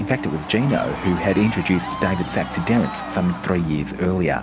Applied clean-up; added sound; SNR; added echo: none; Crowd / Cheering; 12 dB; none.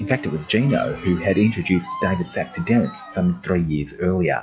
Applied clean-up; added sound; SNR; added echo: classical method log-MMSE.